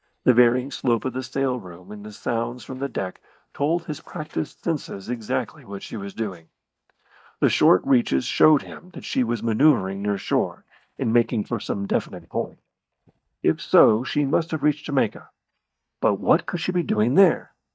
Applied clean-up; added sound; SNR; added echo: neural mask model DeepFilterNet 3.